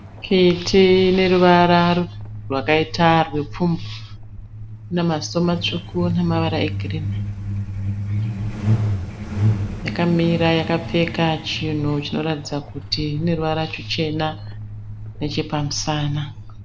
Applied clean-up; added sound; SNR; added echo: none; Truck; 7 dB; none.